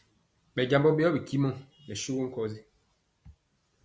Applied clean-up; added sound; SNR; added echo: none; none; none; none.